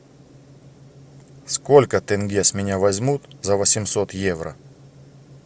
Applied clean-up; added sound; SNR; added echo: none; none; none; none.